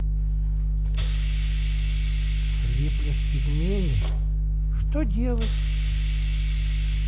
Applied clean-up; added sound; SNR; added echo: none; Hiss; 15 dB; none.